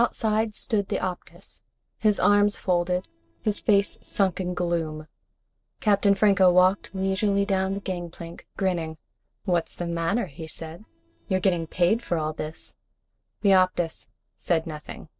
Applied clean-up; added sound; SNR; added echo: neural separator model SepFormer DNS4.